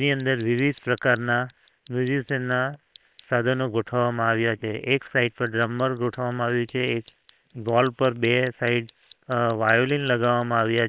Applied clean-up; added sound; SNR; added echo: neural separator model SepFormer WHAM!.